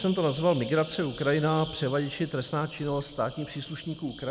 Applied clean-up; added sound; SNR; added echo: none; Keys jangling + Bird vocalization, bird call, bird song; 14 dB; none.